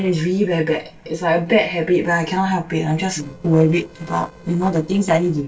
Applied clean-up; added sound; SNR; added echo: neural separator model SepFormer DNS4.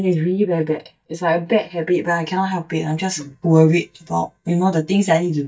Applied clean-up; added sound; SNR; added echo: neural mask model DeepFilterNet 3.